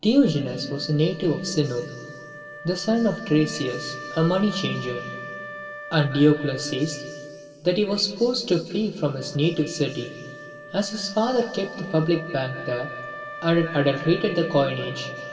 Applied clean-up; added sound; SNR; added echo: none; Wind instrument, woodwind instrument; 14 dB; reverberation time 2.4 s.